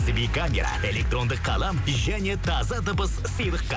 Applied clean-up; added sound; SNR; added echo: none; none; none; none.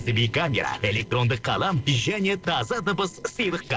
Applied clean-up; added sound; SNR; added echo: neural separator model SepFormer DNS4.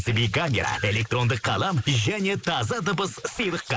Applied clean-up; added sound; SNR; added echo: neural mask model Resemble Enhance denoiser.